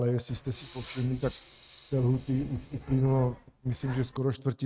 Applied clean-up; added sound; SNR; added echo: neural mask model RNNoise.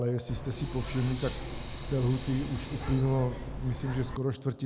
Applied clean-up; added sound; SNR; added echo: none; Hiss; 3 dB; none.